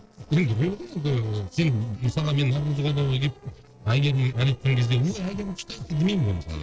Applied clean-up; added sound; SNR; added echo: neural separator model SepFormer DNS4.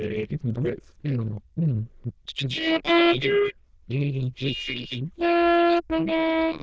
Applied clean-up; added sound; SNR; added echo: neural diffusion model UNIVERSE++.